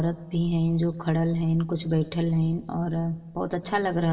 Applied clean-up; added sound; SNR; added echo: none; none; none; reverberation time 2.3 s.